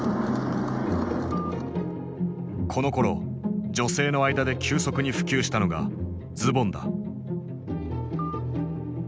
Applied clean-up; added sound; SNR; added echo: none; Telephone; 16 dB; none.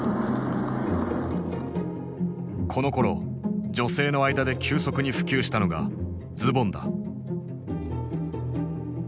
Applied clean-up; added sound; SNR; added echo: none; none; none; none.